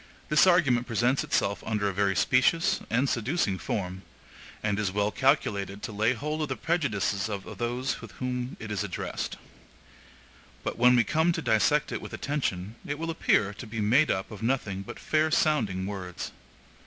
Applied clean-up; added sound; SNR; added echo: none; none; none; none.